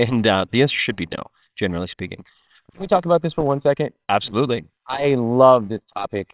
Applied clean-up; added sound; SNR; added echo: neural separator model SepFormer WHAMR!.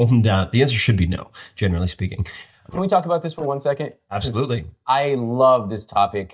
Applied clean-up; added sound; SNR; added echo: neural mask model DeepFilterNet 3.